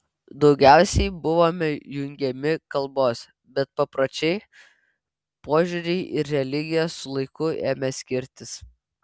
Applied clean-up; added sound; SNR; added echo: none; none; none; none.